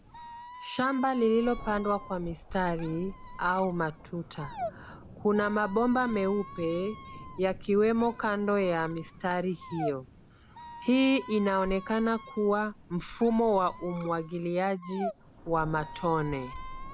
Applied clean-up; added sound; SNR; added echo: none; Thunder + Squeak; 13 dB; none.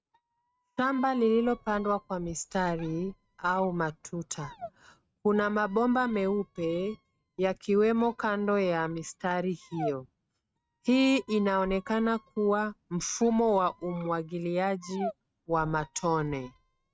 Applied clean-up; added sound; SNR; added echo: neural mask model RNNoise.